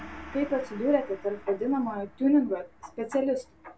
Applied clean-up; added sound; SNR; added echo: none; Gong; 19 dB; none.